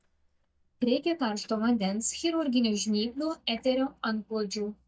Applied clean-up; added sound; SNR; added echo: neural mask model DeepFilterNet 3.